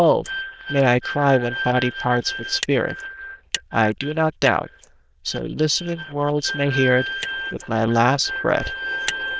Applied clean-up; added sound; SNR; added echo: neural diffusion model UNIVERSE++.